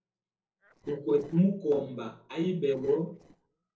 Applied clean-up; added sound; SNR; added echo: neural separator model SepFormer DNS4.